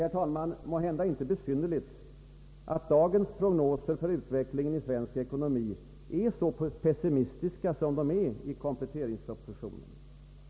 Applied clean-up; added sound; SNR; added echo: none; none; none; none.